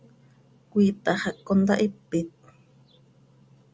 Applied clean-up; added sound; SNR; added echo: none; none; none; none.